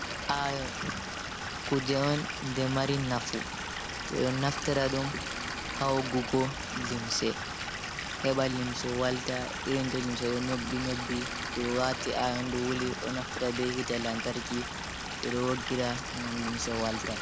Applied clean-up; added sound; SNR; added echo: none; Stream / Liquid; 4 dB; none.